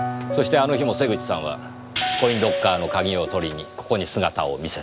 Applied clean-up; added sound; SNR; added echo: none; none; none; none.